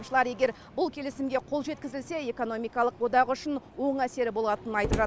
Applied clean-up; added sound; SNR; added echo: none; Slam; 12 dB; none.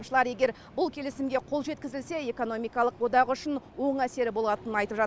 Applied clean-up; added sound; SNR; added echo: none; none; none; none.